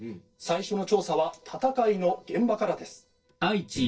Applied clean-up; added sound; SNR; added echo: neural separator model SepFormer DNS4.